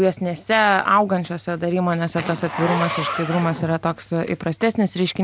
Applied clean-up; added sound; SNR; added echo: none; Zipper (clothing); 11 dB; none.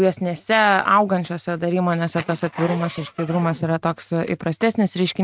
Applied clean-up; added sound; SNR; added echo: neural mask model RNNoise.